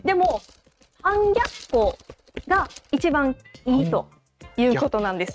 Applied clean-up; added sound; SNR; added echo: neural mask model RNNoise.